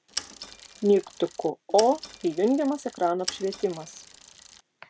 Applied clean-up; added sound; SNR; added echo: none; Mechanisms / Bicycle; 14 dB; none.